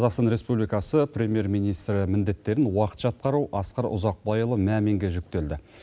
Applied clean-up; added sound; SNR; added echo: none; none; none; none.